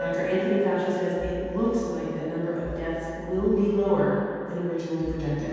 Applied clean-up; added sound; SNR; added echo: none; Chink, clink; 10 dB; reverberation time 2.1 s.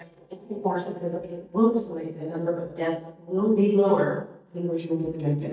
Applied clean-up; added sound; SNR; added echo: neural mask model DeepFilterNet 3.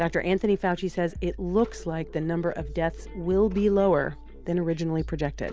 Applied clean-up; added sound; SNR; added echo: none; none; none; none.